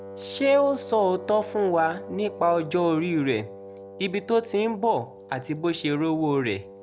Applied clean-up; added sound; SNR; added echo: none; Wind instrument, woodwind instrument; 15 dB; none.